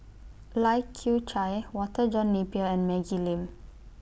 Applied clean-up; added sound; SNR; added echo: none; none; none; none.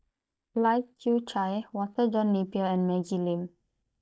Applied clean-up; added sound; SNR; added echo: neural mask model DeepFilterNet 3.